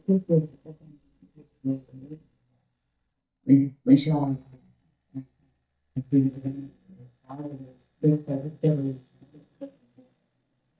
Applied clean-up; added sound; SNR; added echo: neural mask model DeepFilterNet 3.